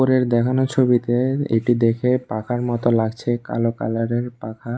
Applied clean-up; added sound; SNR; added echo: none; none; none; none.